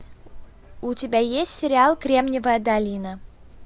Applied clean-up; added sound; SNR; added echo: none; Chirp, tweet; 19 dB; none.